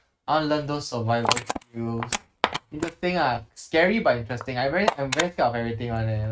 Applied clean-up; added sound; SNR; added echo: neural mask model RNNoise.